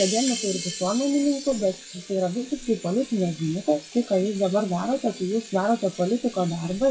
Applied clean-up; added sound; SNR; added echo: classical method WPE with log-MMSE.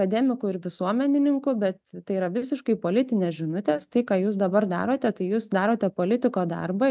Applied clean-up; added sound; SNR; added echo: none; none; none; none.